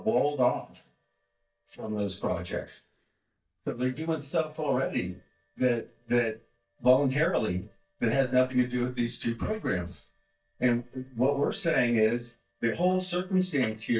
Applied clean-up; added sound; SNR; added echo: neural mask model DeepFilterNet 3.